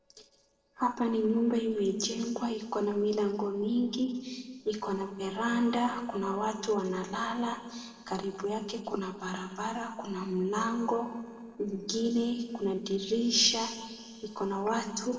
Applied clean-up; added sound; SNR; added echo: neural separator model SepFormer DNS4.